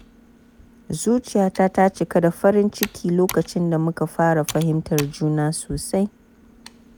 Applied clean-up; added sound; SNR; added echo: none; Computer keyboard; 18 dB; none.